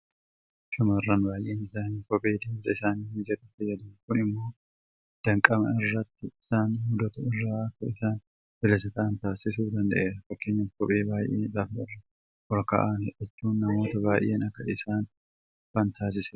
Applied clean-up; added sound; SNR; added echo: none; none; none; none.